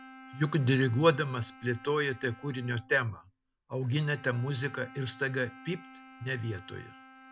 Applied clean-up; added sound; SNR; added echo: none; Bowed string instrument; 20 dB; none.